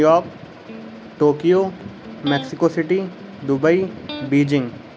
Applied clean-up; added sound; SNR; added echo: none; Electric guitar; 16 dB; none.